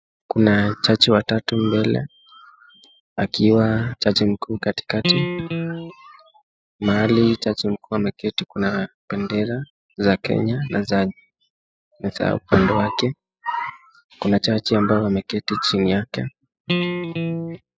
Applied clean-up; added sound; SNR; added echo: classical method spectral subtraction.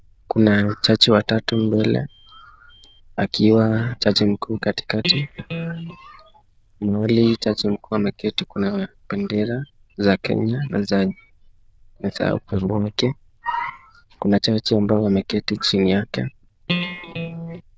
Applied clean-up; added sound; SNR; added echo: neural diffusion model UNIVERSE++.